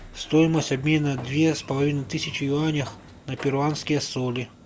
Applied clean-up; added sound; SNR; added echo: none; Sliding door; 18 dB; none.